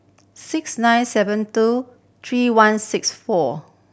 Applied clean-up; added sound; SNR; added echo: none; none; none; none.